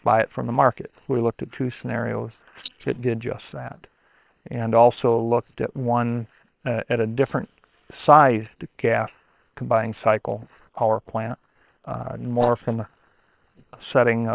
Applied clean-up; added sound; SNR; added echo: neural separator model SepFormer WHAM!.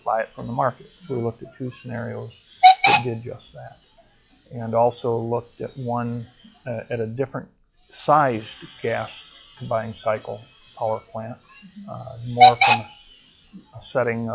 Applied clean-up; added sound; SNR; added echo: classical method log-MMSE.